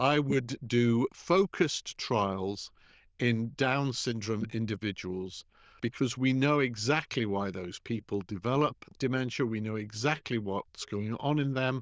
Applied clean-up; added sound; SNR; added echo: neural diffusion model UNIVERSE++.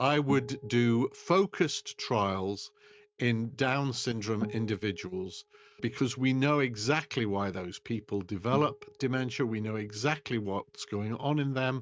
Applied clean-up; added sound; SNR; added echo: neural mask model RNNoise.